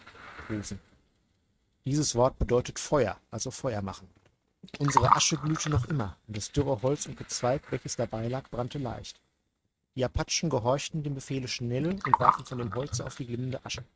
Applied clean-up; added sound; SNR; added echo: neural mask model RNNoise.